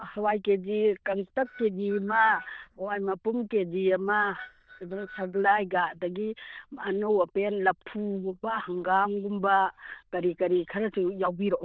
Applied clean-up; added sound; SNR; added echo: neural diffusion model UNIVERSE++.